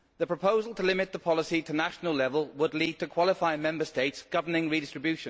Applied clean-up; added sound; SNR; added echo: none; none; none; none.